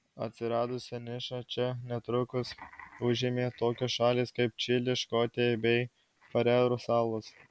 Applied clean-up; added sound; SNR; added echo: none; none; none; none.